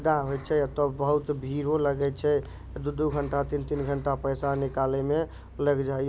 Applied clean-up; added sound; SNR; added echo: none; none; none; none.